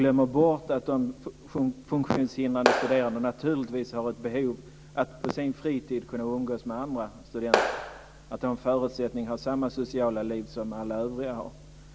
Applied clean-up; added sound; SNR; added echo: none; Clapping; 0 dB; none.